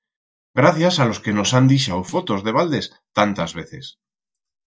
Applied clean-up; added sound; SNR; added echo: neural mask model DeepFilterNet 3.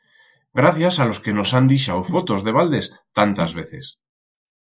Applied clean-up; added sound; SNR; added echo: neural mask model Resemble Enhance denoiser.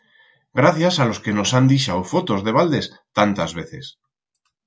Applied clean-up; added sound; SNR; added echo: none; none; none; none.